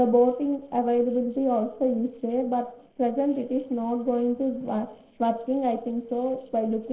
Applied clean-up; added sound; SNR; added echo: neural separator model SepFormer DNS4.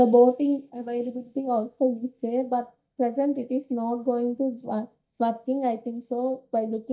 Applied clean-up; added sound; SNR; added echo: neural mask model DeepFilterNet 3.